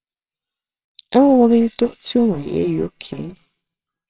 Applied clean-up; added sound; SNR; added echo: neural separator model SepFormer WHAMR!.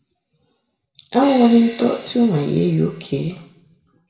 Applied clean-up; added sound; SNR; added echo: none; Crash cymbal; 19 dB; reverberation time 0.7 s.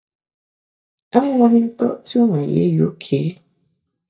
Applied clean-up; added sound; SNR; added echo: neural mask model DeepFilterNet 3.